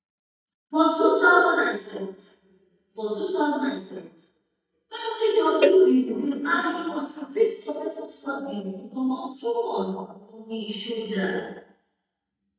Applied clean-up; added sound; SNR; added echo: neural mask model DeepFilterNet 3.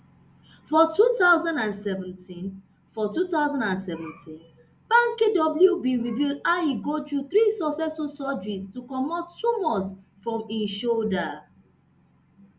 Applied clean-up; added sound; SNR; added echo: none; none; none; none.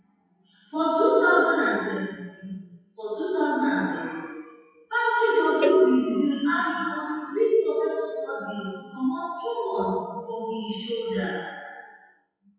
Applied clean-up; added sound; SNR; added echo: classical method WPE with log-MMSE.